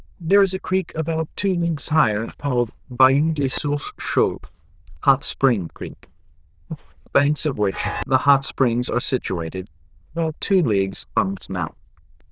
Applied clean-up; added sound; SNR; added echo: neural diffusion model UNIVERSE++.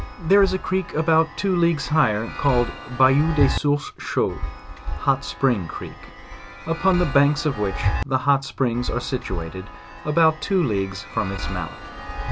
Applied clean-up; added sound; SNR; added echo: none; Chime; 8 dB; none.